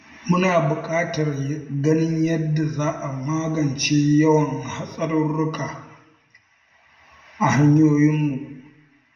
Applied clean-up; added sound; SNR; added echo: none; none; none; reverberation time 0.6 s.